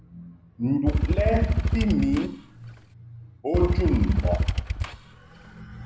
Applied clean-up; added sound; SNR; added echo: none; Motorcycle / Engine; -3 dB; none.